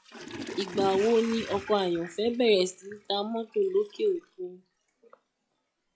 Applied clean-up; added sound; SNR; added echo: classical method log-MMSE.